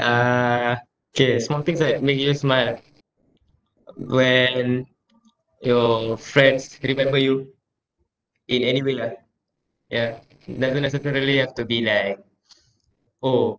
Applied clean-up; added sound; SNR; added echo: neural separator model SepFormer DNS4.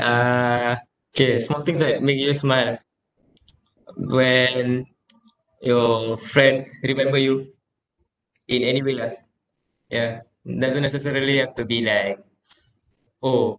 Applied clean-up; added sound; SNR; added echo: none; none; none; none.